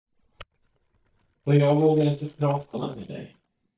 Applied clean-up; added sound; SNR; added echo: neural mask model DeepFilterNet 3.